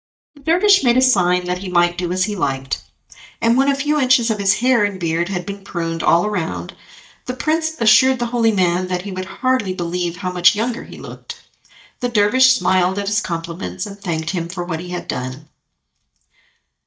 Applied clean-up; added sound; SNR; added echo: neural mask model DeepFilterNet 3.